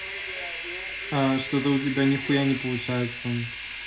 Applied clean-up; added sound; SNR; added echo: none; Train; 8 dB; none.